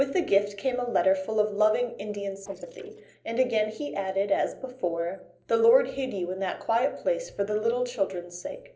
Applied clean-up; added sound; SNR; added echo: neural separator model SepFormer DNS4.